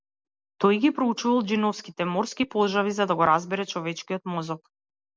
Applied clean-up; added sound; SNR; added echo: none; none; none; none.